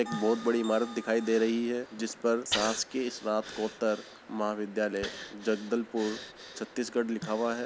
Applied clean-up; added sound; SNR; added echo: none; Breathing + Bell; 12 dB; none.